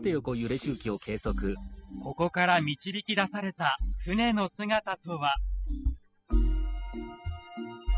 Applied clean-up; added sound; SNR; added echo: classical method spectral subtraction.